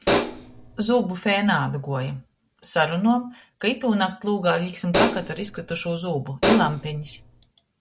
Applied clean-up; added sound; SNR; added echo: none; Hi-hat; 1 dB; none.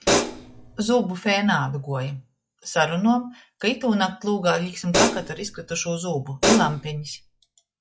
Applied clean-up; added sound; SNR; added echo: classical method log-MMSE.